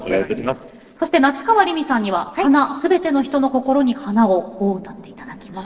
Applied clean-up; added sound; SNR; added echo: neural separator model SepFormer DNS4.